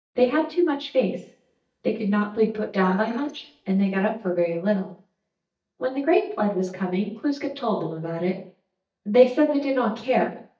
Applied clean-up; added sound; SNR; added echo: neural mask model DeepFilterNet 3.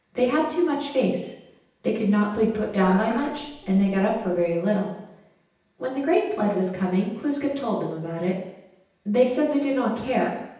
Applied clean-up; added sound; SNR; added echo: none; Dishes, pots, and pans; 17 dB; reverberation time 0.9 s.